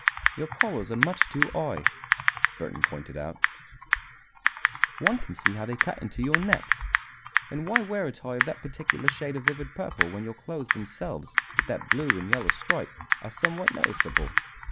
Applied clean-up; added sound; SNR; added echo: none; Typing; -5 dB; none.